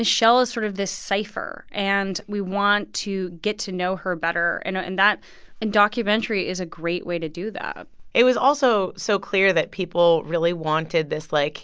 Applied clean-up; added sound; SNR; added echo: none; none; none; none.